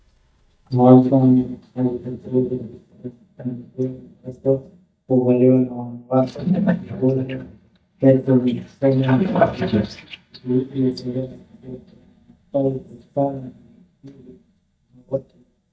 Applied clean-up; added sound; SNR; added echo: neural mask model DeepFilterNet 3.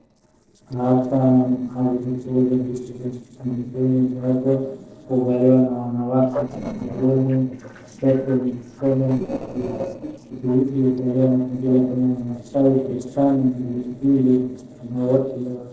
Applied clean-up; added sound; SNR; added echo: neural separator model SepFormer DNS4.